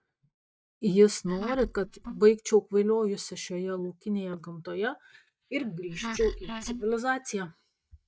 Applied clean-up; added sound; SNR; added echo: neural mask model DeepFilterNet 3.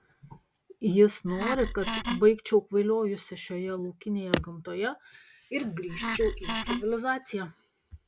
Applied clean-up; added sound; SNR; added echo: none; Wood; 4 dB; none.